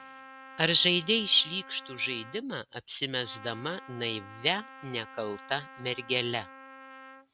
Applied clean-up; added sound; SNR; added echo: none; Trumpet; 18 dB; none.